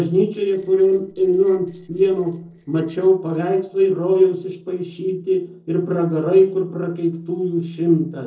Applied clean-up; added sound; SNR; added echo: neural separator model SepFormer DNS4.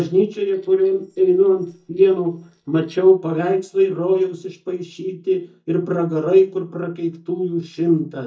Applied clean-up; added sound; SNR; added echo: neural mask model DeepFilterNet 3.